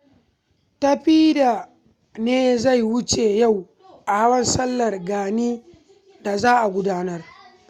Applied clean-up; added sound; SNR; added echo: none; none; none; none.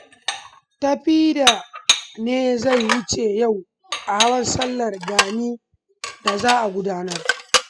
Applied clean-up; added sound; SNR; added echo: classical method spectral subtraction.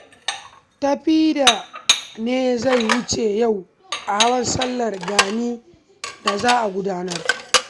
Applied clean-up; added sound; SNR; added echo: none; Dishes, pots, and pans; 3 dB; none.